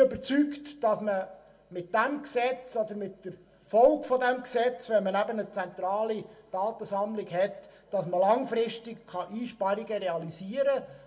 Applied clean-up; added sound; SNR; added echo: none; none; none; reverberation time 0.4 s.